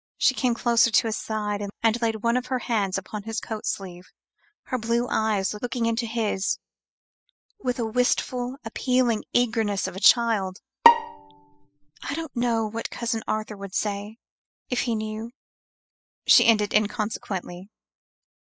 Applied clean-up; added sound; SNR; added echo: classical method spectral subtraction.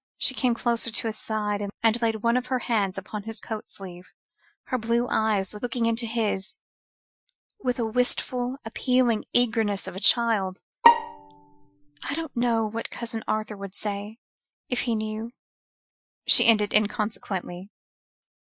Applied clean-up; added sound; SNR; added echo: classical method Wiener filter.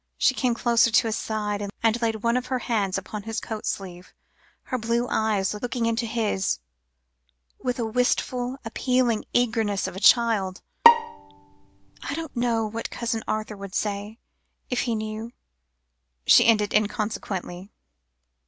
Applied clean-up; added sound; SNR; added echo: none; Bowed string instrument; -2 dB; none.